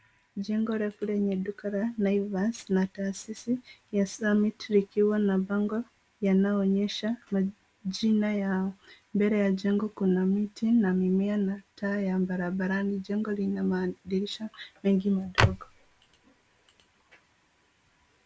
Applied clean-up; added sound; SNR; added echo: none; none; none; none.